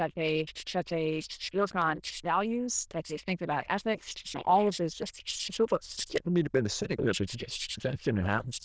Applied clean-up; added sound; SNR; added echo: neural diffusion model UNIVERSE++.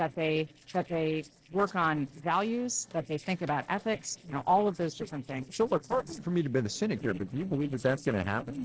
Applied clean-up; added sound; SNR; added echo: neural separator model SepFormer DNS4.